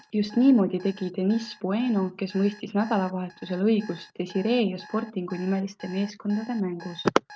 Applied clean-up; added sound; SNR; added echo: neural mask model RNNoise.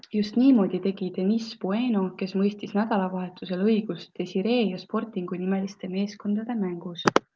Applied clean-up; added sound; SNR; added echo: none; none; none; none.